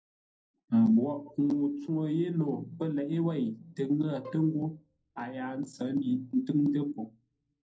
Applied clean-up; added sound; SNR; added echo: neural separator model SepFormer DNS4.